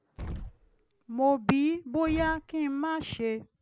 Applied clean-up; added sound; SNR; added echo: none; Explosion; 12 dB; none.